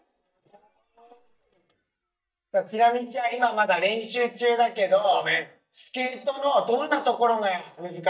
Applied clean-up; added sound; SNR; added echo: neural mask model DeepFilterNet 3.